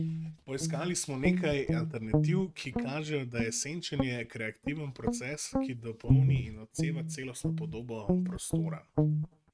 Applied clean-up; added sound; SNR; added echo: neural mask model RNNoise.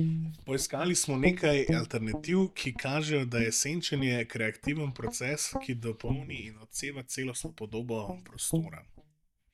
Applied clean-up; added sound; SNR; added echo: neural mask model DeepFilterNet 3.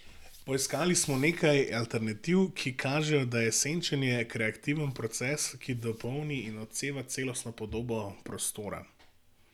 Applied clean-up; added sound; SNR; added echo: none; none; none; none.